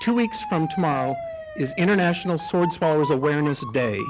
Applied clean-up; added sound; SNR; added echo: none; Motor vehicle (road) / Siren; 10 dB; none.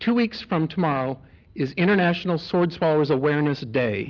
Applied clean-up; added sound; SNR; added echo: none; none; none; none.